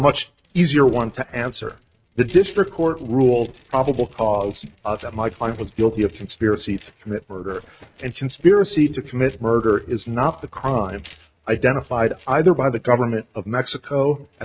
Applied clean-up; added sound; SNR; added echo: neural mask model RNNoise.